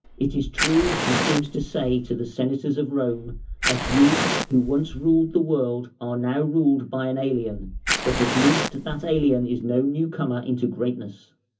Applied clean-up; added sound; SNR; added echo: none; Fire; 4 dB; reverberation time 0.3 s.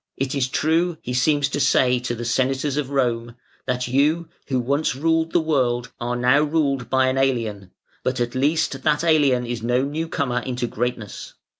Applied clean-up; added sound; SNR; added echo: none; none; none; none.